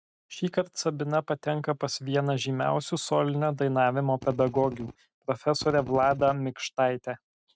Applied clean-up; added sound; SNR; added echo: neural mask model RNNoise.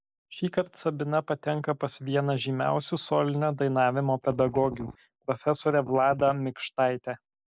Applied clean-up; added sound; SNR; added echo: neural mask model Resemble Enhance denoiser.